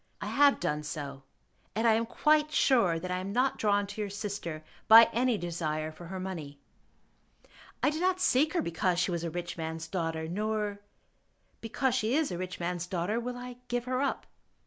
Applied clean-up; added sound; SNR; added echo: none; none; none; none.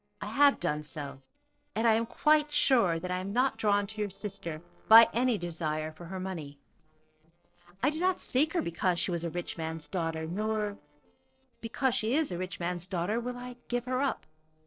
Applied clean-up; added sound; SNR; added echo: neural separator model SepFormer DNS4.